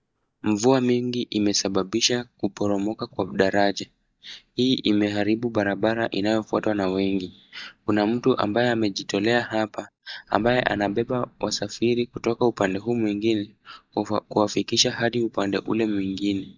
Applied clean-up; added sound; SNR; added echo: neural mask model DeepFilterNet 3.